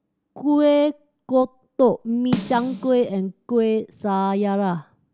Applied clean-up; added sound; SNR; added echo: none; Snare drum; 11 dB; none.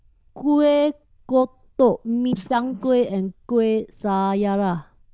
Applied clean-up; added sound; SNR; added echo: neural diffusion model UNIVERSE++.